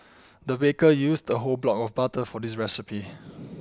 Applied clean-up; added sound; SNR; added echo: none; none; none; none.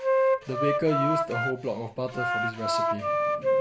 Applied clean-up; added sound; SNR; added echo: none; Wind instrument, woodwind instrument; -5 dB; reverberation time 0.4 s.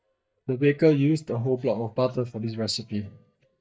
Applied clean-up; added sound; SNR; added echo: neural mask model DeepFilterNet 3.